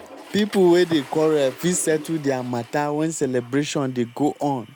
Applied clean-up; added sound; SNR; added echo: none; Toilet flush / Water; 20 dB; none.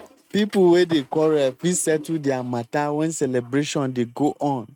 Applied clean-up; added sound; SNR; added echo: neural mask model RNNoise.